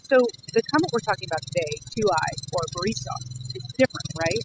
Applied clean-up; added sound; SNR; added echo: classical method spectral subtraction.